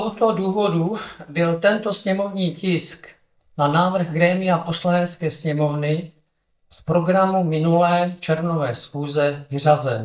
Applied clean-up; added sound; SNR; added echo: neural mask model DeepFilterNet 3.